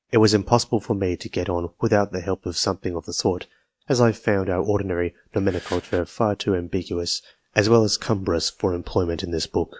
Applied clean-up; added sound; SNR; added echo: neural mask model RNNoise.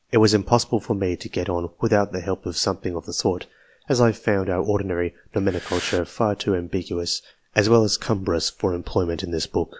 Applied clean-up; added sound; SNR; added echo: none; Breathing; 13 dB; none.